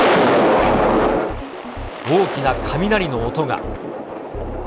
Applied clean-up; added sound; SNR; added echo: none; none; none; none.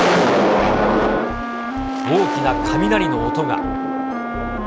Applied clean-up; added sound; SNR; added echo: none; Wind instrument, woodwind instrument; 4 dB; none.